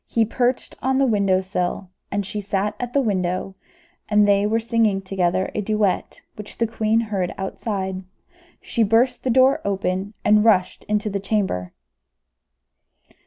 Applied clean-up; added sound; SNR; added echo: none; none; none; none.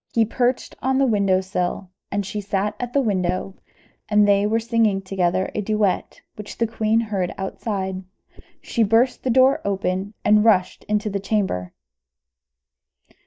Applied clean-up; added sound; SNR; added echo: neural mask model DeepFilterNet 3.